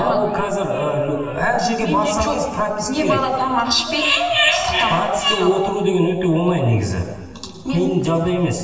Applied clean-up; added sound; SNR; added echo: none; none; none; reverberation time 1.4 s.